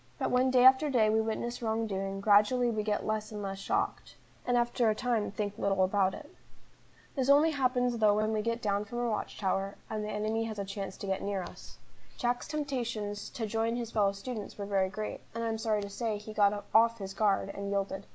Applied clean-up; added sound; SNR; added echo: none; none; none; none.